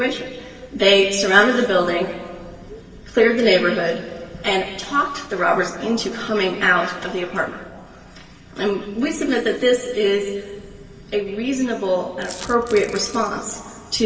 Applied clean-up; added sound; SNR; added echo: none; Coin (dropping); 17 dB; reverberation time 2.0 s.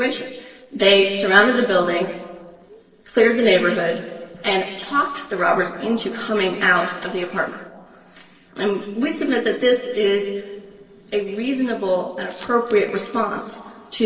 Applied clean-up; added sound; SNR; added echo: neural separator model SepFormer DNS4.